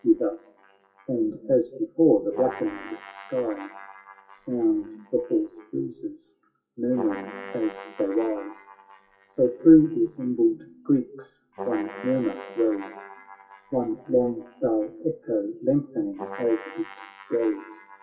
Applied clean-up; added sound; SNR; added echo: classical method WPE with log-MMSE.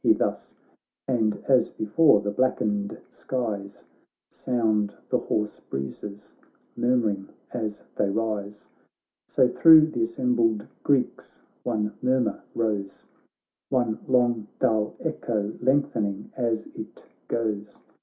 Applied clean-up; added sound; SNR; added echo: none; none; none; none.